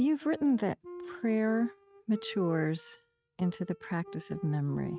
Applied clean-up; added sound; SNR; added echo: neural mask model RNNoise.